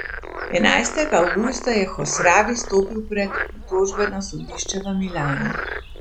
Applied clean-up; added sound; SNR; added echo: none; Frog; 8 dB; none.